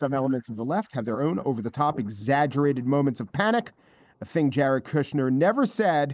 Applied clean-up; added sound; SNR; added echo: neural mask model Resemble Enhance denoiser.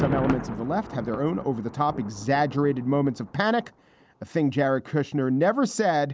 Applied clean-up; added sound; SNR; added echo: none; Thunder; 11 dB; none.